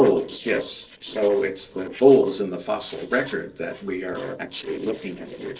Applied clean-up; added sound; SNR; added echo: neural separator model SepFormer DNS4.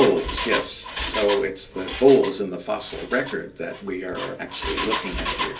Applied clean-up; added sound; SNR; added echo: none; Engine; 7 dB; reverberation time 0.3 s.